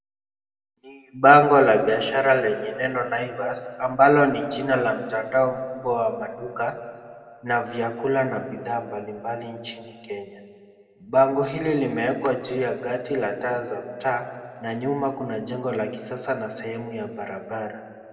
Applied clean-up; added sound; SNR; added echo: none; none; none; reverberation time 1.7 s.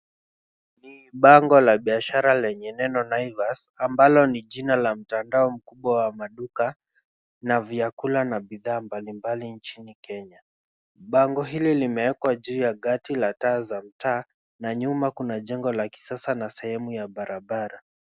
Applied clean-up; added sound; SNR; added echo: none; none; none; none.